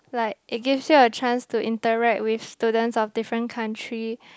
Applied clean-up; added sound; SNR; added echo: none; none; none; none.